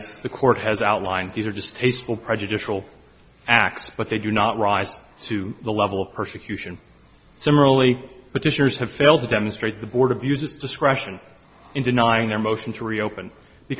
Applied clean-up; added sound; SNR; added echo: none; none; none; none.